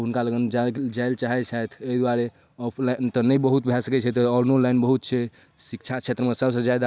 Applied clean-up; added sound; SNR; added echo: none; none; none; none.